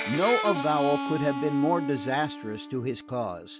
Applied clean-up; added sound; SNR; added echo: none; Harmonica; 5 dB; none.